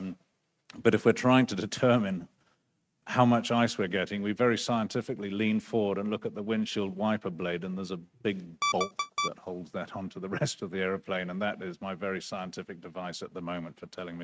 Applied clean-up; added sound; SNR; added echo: neural mask model RNNoise.